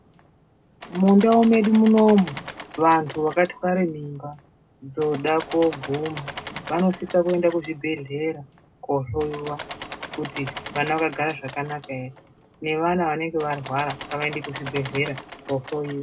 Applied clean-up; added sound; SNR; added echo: none; Engine / Mechanisms; 15 dB; reverberation time 0.2 s.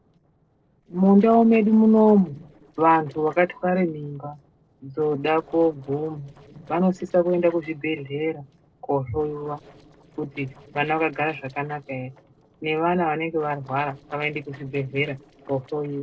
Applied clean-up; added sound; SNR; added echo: neural separator model SepFormer DNS4.